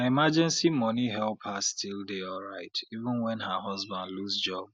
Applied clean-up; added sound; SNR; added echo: none; none; none; none.